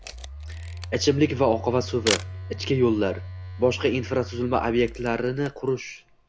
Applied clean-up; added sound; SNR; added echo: none; Camera + Telephone; 10 dB; none.